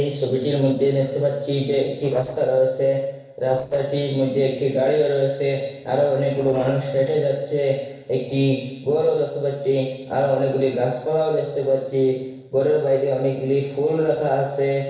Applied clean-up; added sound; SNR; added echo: neural separator model SepFormer DNS4.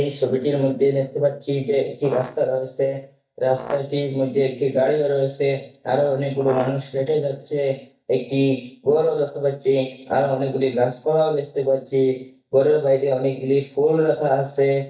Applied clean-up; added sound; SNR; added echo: neural mask model DeepFilterNet 3.